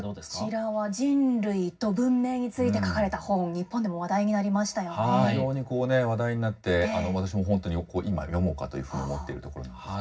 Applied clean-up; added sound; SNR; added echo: none; none; none; reverberation time 0.4 s.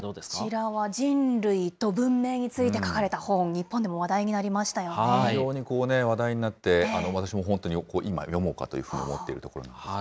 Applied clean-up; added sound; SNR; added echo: none; none; none; none.